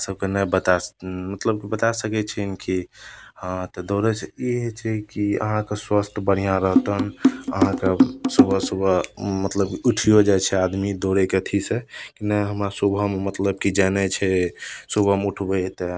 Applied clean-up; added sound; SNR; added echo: none; Drum; -2 dB; none.